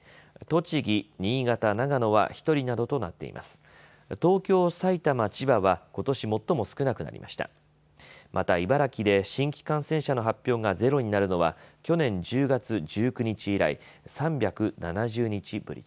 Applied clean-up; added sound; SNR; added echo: none; none; none; none.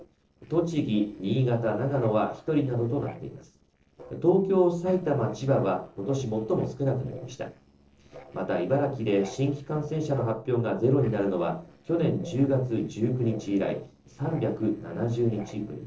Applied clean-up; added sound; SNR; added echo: neural separator model SepFormer DNS4.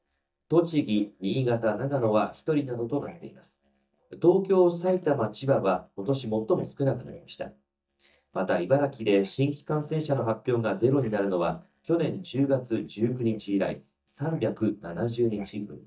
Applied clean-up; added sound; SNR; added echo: neural mask model DeepFilterNet 3.